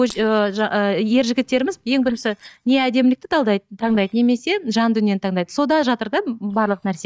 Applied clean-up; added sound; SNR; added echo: neural mask model DeepFilterNet 3.